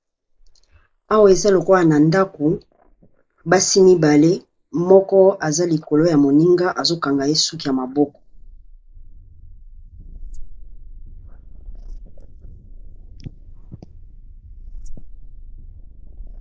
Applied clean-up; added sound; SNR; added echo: neural mask model Resemble Enhance denoiser.